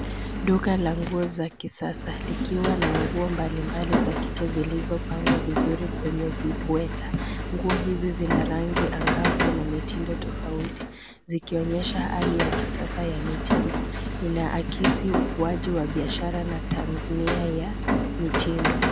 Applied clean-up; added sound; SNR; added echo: none; Rain; -2 dB; none.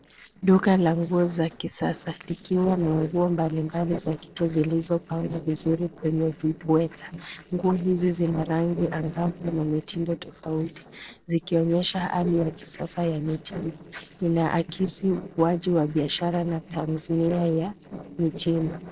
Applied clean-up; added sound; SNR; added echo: neural separator model SepFormer DNS4.